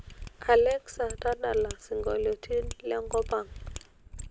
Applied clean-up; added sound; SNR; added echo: none; Mechanisms; 11 dB; none.